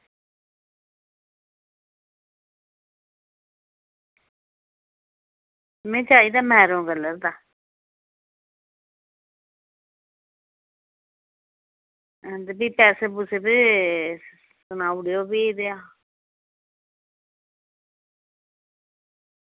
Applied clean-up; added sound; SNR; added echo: none; none; none; none.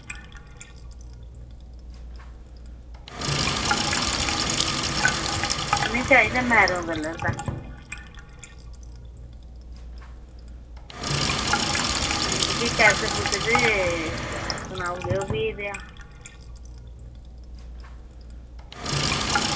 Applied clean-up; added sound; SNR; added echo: none; Sink (filling or washing); -2 dB; reverberation time 0.1 s.